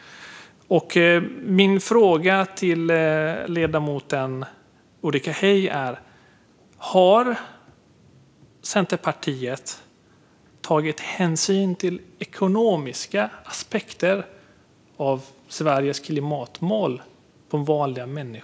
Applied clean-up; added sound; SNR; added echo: none; none; none; none.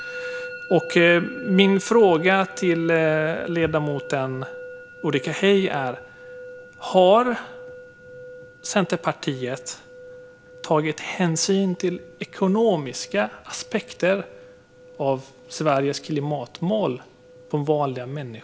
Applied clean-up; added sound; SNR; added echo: none; Musical instrument; 16 dB; none.